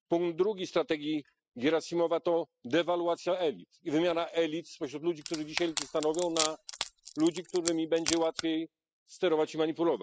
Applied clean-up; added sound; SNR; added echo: classical method spectral subtraction.